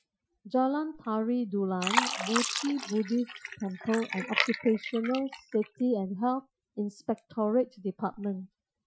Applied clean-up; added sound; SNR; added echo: classical method Wiener filter.